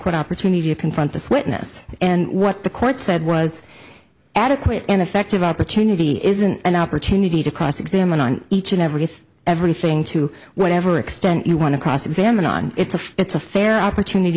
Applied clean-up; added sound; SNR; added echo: none; none; none; none.